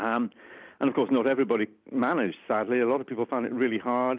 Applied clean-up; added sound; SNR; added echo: none; none; none; none.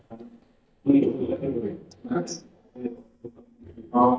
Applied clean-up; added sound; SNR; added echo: neural mask model DeepFilterNet 3.